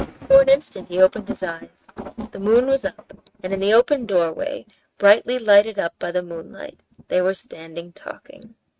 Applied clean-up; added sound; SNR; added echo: neural mask model RNNoise.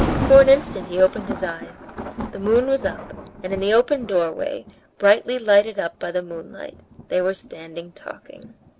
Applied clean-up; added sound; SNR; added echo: none; Thunder; 10 dB; none.